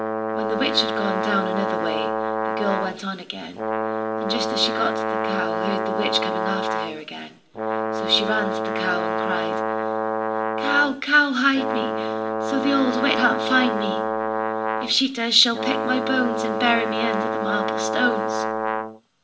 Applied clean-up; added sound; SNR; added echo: none; Brass instrument; 0 dB; reverberation time 0.9 s.